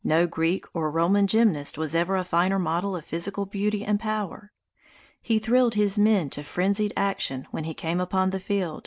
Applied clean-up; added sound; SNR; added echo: none; none; none; none.